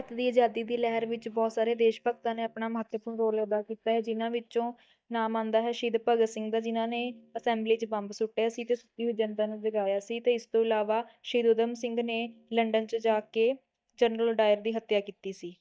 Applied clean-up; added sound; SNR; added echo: neural mask model DeepFilterNet 3.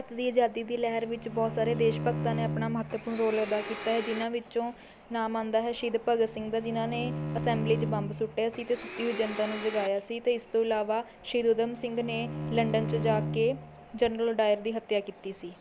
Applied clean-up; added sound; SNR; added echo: none; Bowed string instrument + Domestic sounds, home sounds; 6 dB; none.